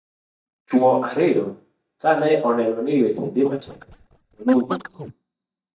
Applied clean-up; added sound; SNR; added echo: neural mask model DeepFilterNet 3.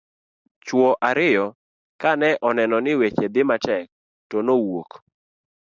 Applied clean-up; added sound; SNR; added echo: none; none; none; none.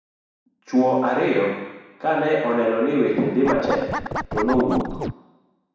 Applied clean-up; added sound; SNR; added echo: none; Scratching (performance technique); 5 dB; reverberation time 1.1 s.